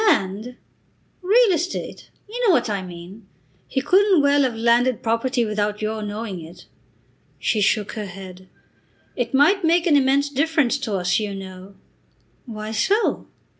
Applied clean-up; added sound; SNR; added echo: none; none; none; none.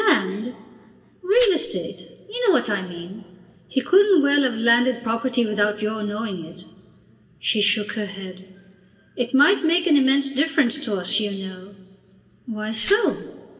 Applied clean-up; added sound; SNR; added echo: none; Glass; 13 dB; reverberation time 1.4 s.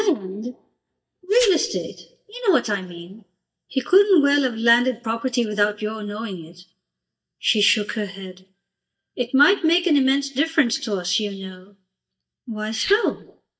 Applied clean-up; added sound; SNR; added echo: neural mask model DeepFilterNet 3.